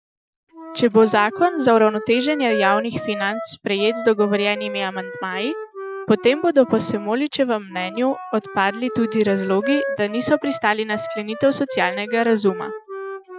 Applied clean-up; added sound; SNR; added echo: classical method Wiener filter.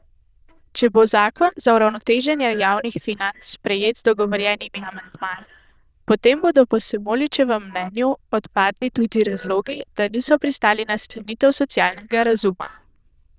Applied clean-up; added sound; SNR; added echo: neural diffusion model UNIVERSE++.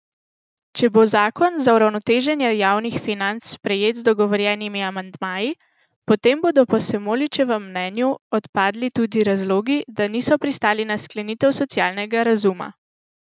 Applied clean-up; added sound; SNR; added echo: none; none; none; none.